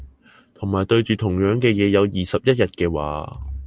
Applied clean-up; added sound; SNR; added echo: none; none; none; none.